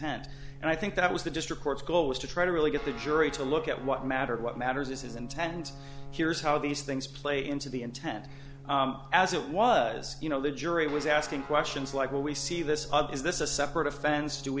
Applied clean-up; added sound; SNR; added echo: none; Guitar; 16 dB; none.